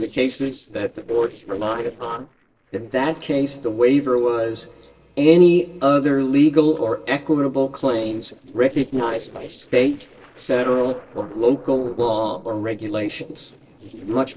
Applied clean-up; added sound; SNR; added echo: neural separator model SepFormer DNS4.